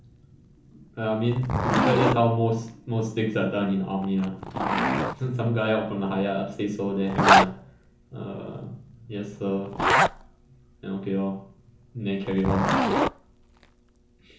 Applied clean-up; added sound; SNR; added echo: none; Zipper (clothing); 0 dB; reverberation time 1.2 s.